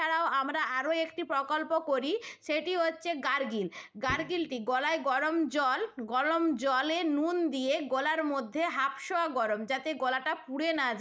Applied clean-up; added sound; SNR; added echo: neural mask model DeepFilterNet 3.